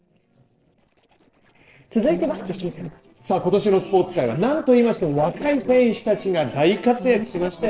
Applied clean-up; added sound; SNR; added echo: neural separator model SepFormer DNS4.